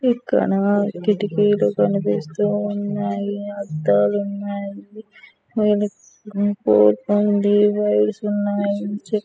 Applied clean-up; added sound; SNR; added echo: classical method spectral subtraction.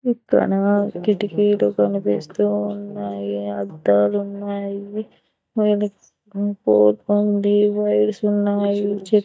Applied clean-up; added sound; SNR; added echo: neural mask model DeepFilterNet 3.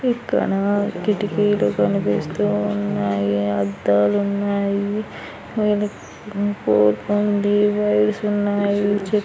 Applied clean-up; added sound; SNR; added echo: none; none; none; none.